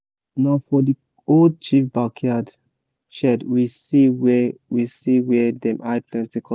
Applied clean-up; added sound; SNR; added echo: none; none; none; none.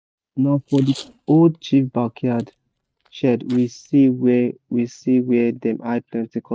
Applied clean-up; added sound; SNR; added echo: neural mask model RNNoise.